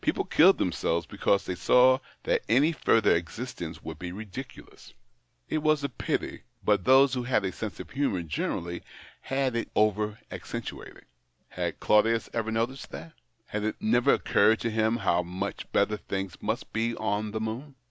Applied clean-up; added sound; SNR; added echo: none; none; none; none.